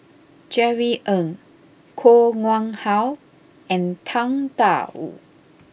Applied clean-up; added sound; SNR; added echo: none; none; none; none.